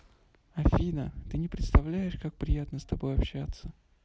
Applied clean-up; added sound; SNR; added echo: none; none; none; none.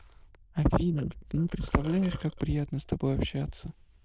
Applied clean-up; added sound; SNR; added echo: neural diffusion model UNIVERSE++.